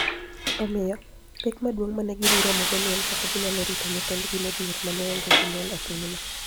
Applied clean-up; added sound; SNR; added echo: none; Hiss; -3 dB; none.